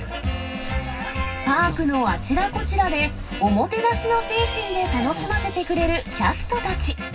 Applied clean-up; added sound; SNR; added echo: none; Walk, footsteps / Insect; 11 dB; reverberation time 0.4 s.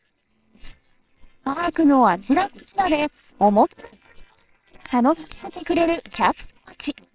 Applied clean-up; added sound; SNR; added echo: neural separator model SepFormer WHAMR!.